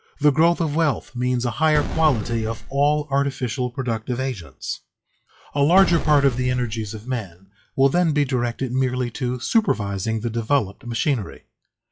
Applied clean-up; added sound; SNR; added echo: classical method log-MMSE.